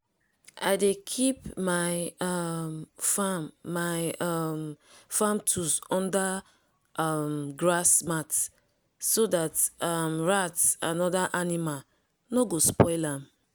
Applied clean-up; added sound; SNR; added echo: none; none; none; none.